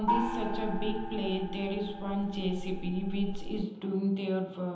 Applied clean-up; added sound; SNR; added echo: none; Gong; 2 dB; reverberation time 0.9 s.